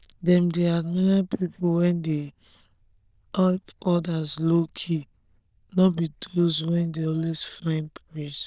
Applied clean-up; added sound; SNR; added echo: neural diffusion model UNIVERSE++.